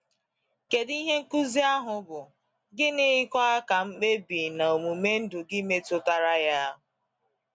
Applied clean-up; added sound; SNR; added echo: none; none; none; none.